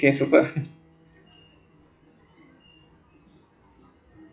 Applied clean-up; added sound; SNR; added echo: classical method log-MMSE.